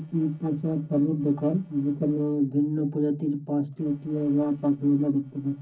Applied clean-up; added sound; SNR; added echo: neural separator model SepFormer DNS4.